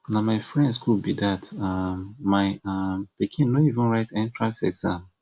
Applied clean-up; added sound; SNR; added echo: none; none; none; none.